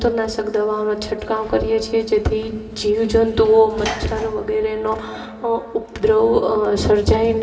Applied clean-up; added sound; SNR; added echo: none; Sliding door / Slam; 18 dB; reverberation time 2.2 s.